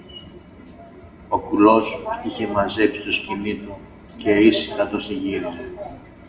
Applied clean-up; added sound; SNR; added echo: none; Bird; 16 dB; reverberation time 0.8 s.